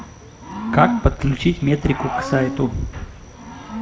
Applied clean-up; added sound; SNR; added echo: none; Cricket / Growling; 7 dB; reverberation time 1.5 s.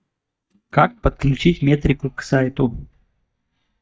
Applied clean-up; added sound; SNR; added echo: neural mask model DeepFilterNet 3.